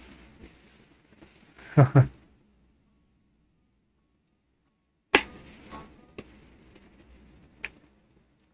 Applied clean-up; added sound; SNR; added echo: neural mask model RNNoise.